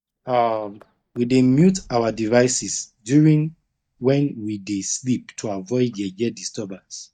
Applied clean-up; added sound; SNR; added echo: neural mask model DeepFilterNet 3.